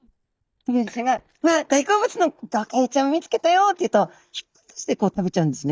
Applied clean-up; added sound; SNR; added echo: neural mask model DeepFilterNet 3.